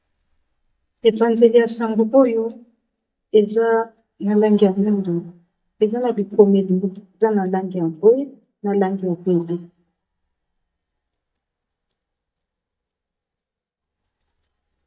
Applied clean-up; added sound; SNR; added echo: neural mask model DeepFilterNet 3.